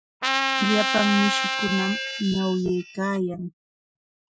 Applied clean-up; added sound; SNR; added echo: classical method Wiener filter.